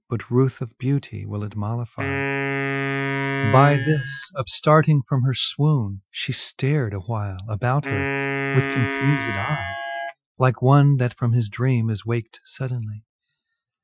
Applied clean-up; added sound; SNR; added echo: classical method Wiener filter.